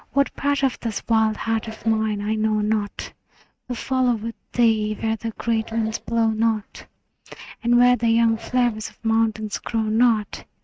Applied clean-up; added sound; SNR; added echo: neural mask model RNNoise.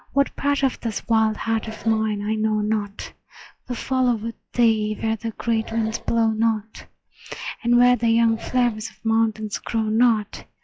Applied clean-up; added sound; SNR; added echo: classical method log-MMSE.